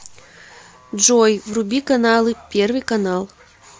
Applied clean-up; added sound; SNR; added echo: none; none; none; none.